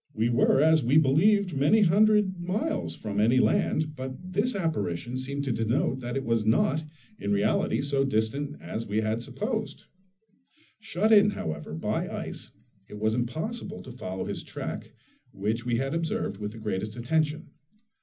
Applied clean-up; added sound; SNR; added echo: none; none; none; reverberation time 0.4 s.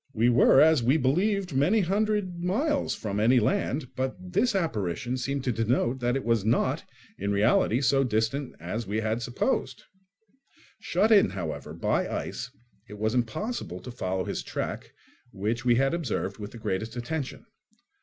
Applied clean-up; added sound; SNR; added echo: none; none; none; none.